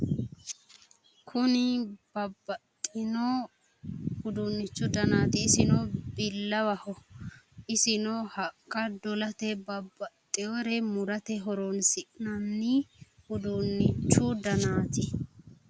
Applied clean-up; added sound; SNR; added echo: none; none; none; none.